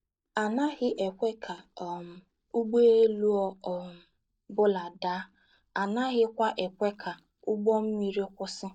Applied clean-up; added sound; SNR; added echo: neural mask model DeepFilterNet 3.